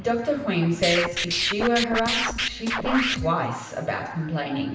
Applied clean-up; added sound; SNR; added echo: none; Scratching (performance technique); 1 dB; reverberation time 1.0 s.